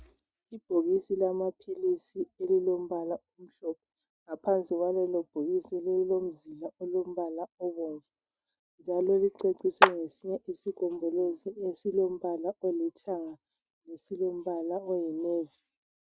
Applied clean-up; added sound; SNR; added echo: neural mask model RNNoise.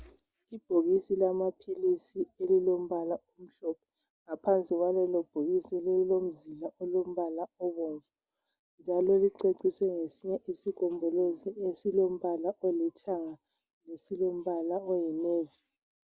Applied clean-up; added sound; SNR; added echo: none; none; none; none.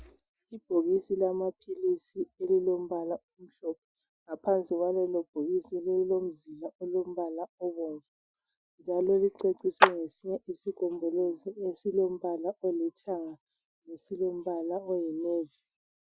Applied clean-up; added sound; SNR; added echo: classical method Wiener filter.